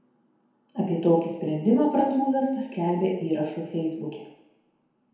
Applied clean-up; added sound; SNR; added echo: none; none; none; reverberation time 1.0 s.